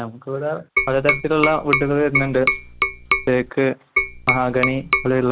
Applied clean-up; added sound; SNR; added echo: none; Tap; 1 dB; none.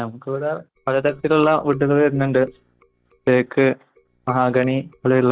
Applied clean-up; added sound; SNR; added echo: neural mask model DeepFilterNet 3.